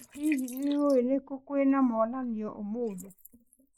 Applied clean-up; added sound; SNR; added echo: neural mask model Resemble Enhance denoiser.